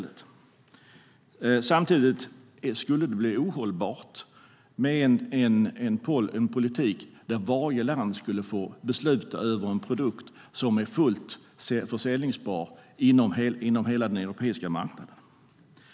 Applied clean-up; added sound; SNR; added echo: none; none; none; none.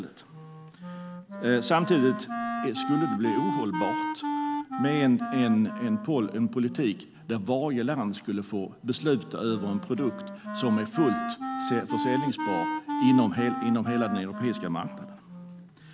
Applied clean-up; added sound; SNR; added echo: none; Wind instrument, woodwind instrument; 6 dB; none.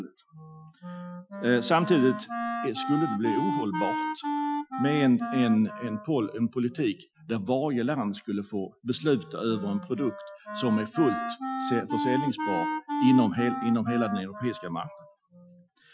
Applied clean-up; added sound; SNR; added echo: classical method Wiener filter.